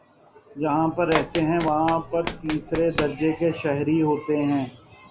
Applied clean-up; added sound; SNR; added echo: none; Run; 10 dB; none.